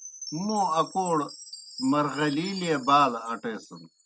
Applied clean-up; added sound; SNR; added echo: none; Chime; 16 dB; none.